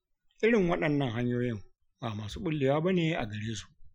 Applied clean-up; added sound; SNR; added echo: classical method Wiener filter.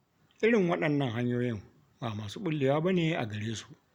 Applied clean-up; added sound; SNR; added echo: none; none; none; none.